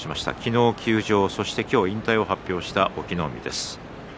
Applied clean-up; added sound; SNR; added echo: none; none; none; none.